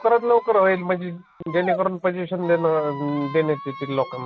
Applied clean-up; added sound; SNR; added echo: none; Squeak; 13 dB; none.